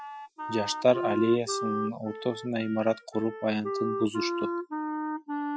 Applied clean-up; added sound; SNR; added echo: classical method Wiener filter.